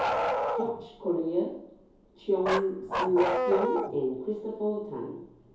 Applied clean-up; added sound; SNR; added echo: none; Bark; 2 dB; reverberation time 2.4 s.